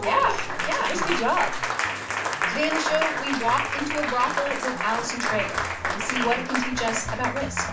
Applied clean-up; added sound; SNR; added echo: none; Applause; 1 dB; reverberation time 0.2 s.